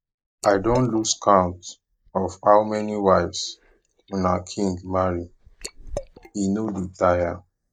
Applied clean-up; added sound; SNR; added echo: neural mask model DeepFilterNet 3.